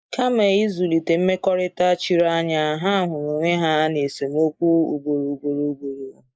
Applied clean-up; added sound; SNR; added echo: neural mask model Resemble Enhance denoiser.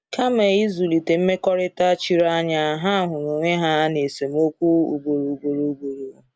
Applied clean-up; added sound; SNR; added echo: none; none; none; none.